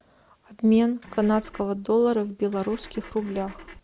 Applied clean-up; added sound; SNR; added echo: none; Engine / Car; 19 dB; none.